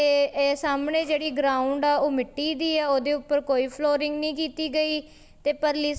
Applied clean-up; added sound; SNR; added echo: none; none; none; none.